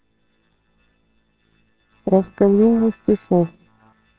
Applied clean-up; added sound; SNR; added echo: neural separator model SepFormer WHAMR!.